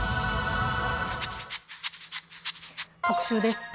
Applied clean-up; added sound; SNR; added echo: none; Rattle; 4 dB; none.